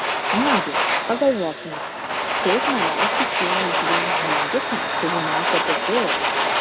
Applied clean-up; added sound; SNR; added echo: none; Domestic sounds, home sounds; -5 dB; none.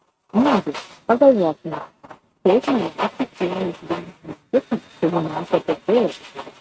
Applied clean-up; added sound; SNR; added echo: neural mask model RNNoise.